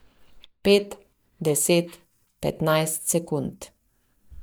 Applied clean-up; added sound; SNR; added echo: neural mask model DeepFilterNet 3.